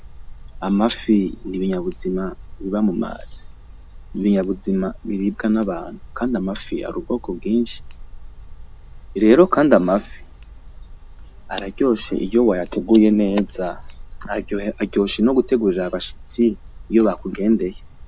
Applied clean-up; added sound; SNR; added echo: none; Tick; 16 dB; none.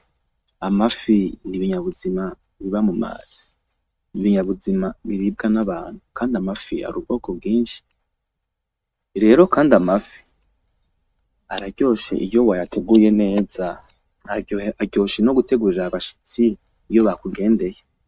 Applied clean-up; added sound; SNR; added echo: neural mask model RNNoise.